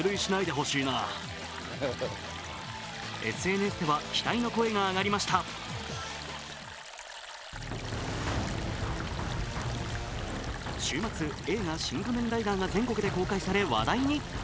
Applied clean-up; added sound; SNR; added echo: none; Stream; 13 dB; none.